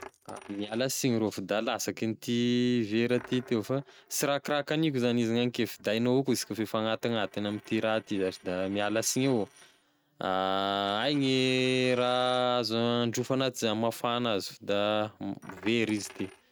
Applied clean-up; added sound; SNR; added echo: neural mask model RNNoise.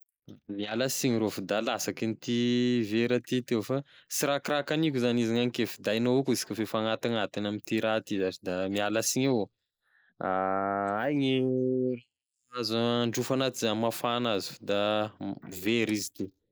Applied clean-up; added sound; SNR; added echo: neural mask model Resemble Enhance denoiser.